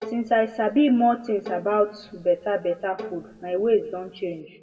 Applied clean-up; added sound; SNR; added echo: none; Bowed string instrument; 18 dB; reverberation time 0.9 s.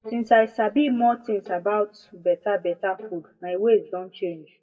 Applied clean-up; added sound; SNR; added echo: neural mask model DeepFilterNet 3.